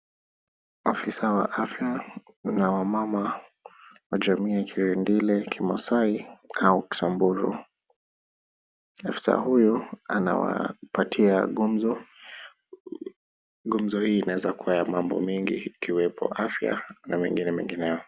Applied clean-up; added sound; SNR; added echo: none; none; none; none.